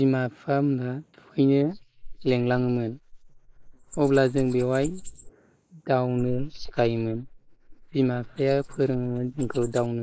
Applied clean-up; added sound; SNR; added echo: neural mask model Resemble Enhance denoiser.